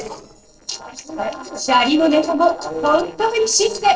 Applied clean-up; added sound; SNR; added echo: neural separator model SepFormer DNS4.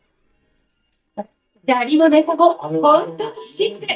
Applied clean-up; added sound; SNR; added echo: neural mask model DeepFilterNet 3.